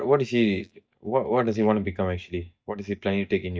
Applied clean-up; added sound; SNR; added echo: neural mask model DeepFilterNet 3.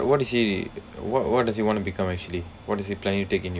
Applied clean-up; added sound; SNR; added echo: none; none; none; none.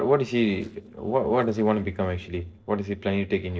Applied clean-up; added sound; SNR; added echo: neural separator model SepFormer DNS4.